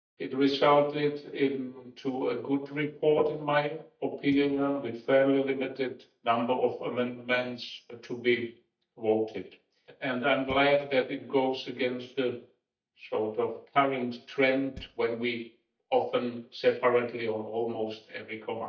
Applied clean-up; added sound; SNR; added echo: neural mask model DeepFilterNet 3.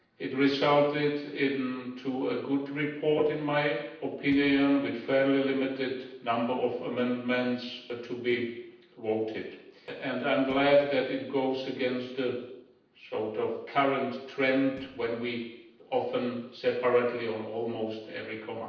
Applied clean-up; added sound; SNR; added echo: neural separator model SepFormer DNS4.